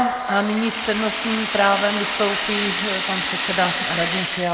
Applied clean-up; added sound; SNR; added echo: none; Rattle (instrument); 0 dB; none.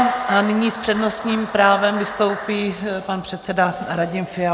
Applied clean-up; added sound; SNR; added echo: none; none; none; none.